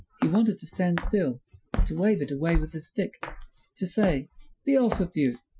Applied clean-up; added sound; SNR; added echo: classical method Wiener filter.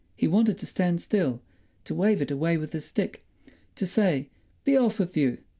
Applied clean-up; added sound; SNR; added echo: none; none; none; none.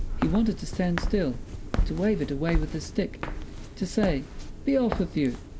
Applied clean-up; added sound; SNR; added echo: none; Walk, footsteps; 3 dB; none.